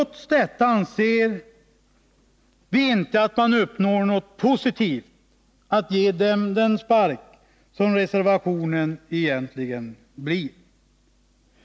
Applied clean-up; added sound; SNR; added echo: none; none; none; none.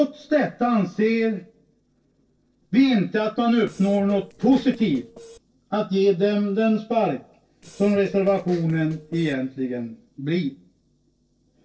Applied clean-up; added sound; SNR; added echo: neural separator model SepFormer DNS4.